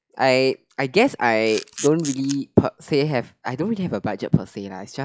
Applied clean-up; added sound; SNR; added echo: classical method log-MMSE.